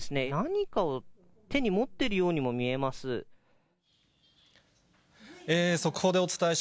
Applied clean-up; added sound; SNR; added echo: none; none; none; none.